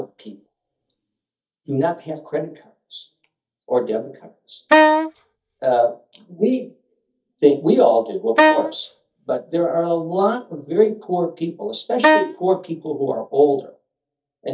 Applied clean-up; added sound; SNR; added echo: neural mask model DeepFilterNet 3.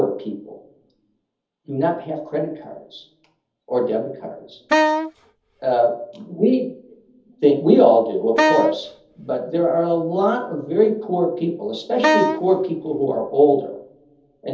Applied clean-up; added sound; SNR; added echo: none; Wind instrument, woodwind instrument; 0 dB; reverberation time 0.7 s.